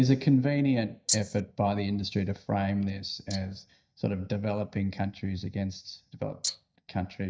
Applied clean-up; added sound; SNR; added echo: neural mask model DeepFilterNet 3.